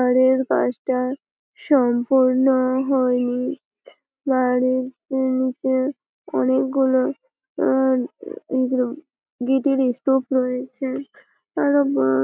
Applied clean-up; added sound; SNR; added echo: none; none; none; none.